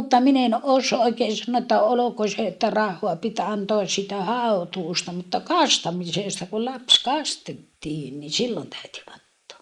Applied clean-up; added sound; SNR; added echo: neural mask model Resemble Enhance denoiser.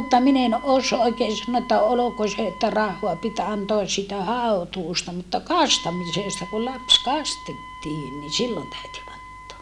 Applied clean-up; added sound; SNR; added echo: none; Wind instrument, woodwind instrument; 16 dB; none.